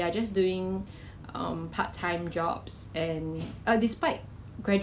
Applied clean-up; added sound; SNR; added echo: none; none; none; none.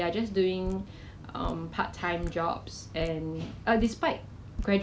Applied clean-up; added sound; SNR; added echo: none; Drip; 12 dB; none.